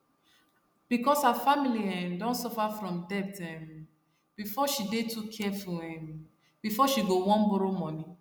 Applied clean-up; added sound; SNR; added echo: none; none; none; none.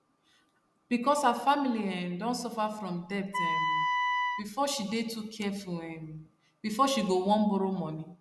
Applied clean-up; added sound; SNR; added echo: none; Wind instrument, woodwind instrument; 0 dB; none.